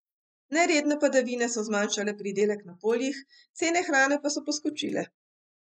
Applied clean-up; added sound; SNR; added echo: neural mask model Resemble Enhance denoiser.